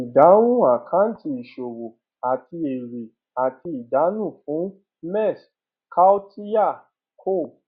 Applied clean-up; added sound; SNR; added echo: none; none; none; none.